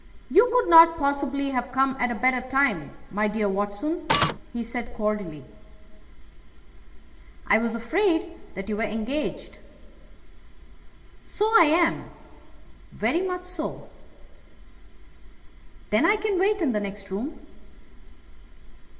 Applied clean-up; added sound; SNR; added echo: none; Printer; -5 dB; reverberation time 1.6 s.